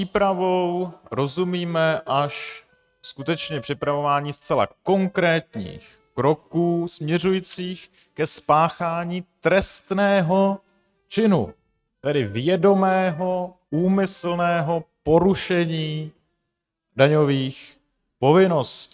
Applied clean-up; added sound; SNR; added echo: neural mask model RNNoise.